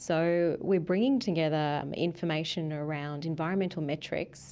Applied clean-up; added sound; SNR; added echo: none; none; none; none.